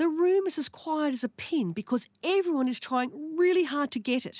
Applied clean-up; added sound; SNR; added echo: none; none; none; none.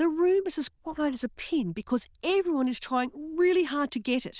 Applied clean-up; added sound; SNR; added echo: neural diffusion model UNIVERSE++.